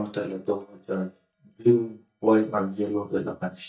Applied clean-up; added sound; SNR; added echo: neural mask model DeepFilterNet 3.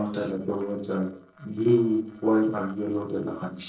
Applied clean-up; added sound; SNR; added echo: neural separator model SepFormer DNS4.